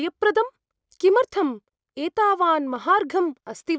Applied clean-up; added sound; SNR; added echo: none; none; none; none.